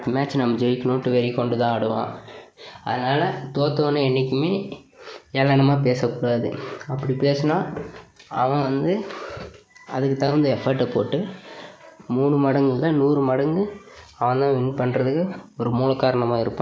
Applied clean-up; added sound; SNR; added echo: none; none; none; none.